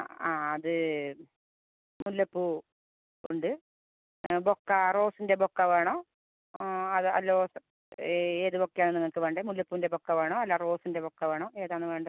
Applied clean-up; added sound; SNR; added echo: none; none; none; none.